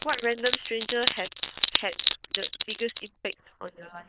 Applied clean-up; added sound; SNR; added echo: neural diffusion model UNIVERSE++.